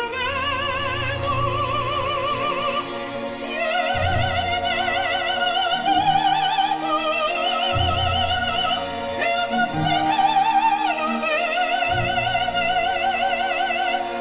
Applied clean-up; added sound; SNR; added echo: none; Brass instrument; 13 dB; reverberation time 0.2 s.